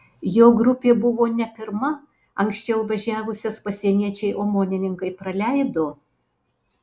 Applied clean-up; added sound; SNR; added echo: none; none; none; none.